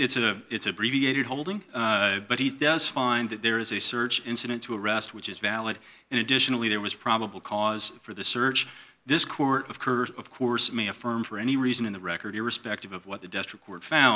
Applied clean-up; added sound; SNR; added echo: none; none; none; none.